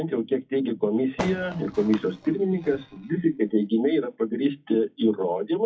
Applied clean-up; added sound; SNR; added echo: classical method WPE with log-MMSE.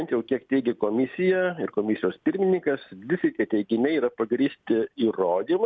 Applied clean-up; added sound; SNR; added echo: none; none; none; none.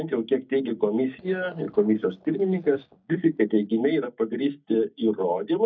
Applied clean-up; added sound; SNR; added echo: neural mask model DeepFilterNet 3.